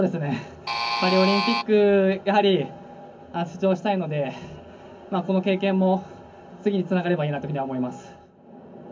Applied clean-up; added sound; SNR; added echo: none; Alarm; 1 dB; reverberation time 0.3 s.